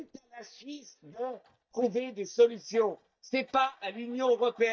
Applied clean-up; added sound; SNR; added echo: neural mask model DeepFilterNet 3.